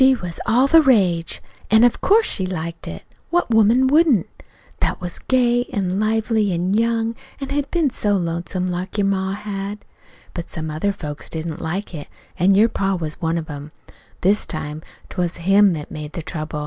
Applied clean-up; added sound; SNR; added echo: none; none; none; none.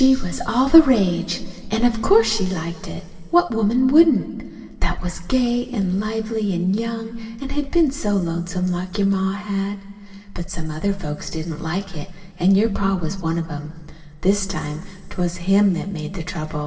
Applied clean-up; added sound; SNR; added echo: none; none; none; reverberation time 2.3 s.